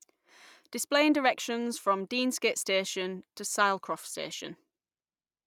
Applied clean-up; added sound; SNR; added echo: none; none; none; none.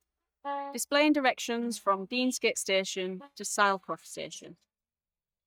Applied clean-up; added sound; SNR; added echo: neural mask model DeepFilterNet 3.